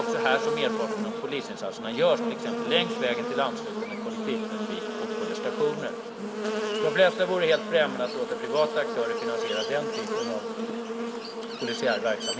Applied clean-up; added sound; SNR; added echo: none; Buzz; 2 dB; none.